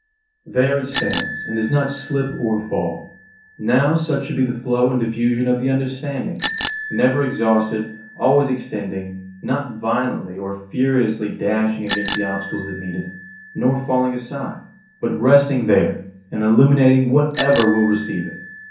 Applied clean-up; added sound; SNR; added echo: none; Bicycle bell; 14 dB; reverberation time 0.6 s.